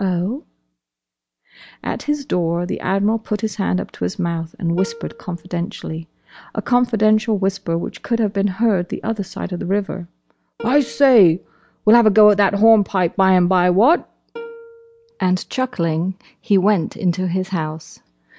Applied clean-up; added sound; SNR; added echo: none; Plucked string instrument; 20 dB; none.